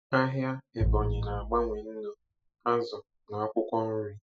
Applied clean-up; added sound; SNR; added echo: classical method Wiener filter.